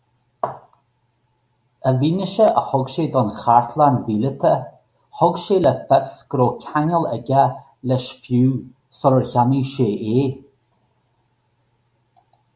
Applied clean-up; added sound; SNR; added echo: none; none; none; none.